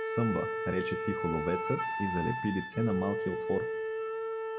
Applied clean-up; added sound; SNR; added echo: none; Wind instrument, woodwind instrument; 1 dB; reverberation time 0.5 s.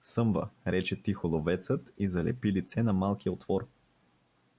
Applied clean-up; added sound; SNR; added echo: none; none; none; none.